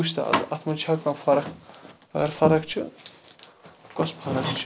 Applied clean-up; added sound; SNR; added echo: none; Coin (dropping); 16 dB; none.